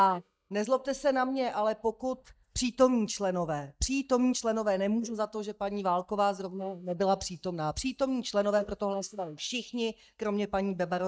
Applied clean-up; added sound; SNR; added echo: neural mask model DeepFilterNet 3.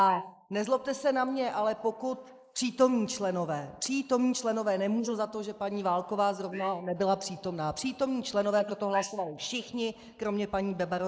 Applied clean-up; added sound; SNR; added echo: neural mask model Resemble Enhance denoiser.